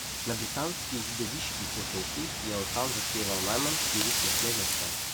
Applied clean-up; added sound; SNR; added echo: none; Wind; -5 dB; none.